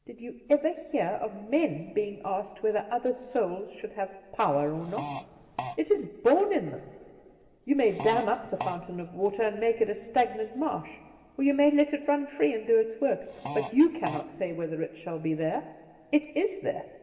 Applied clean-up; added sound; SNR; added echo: none; Fart; 11 dB; reverberation time 1.9 s.